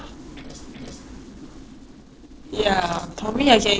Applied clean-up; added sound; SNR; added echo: neural separator model SepFormer DNS4.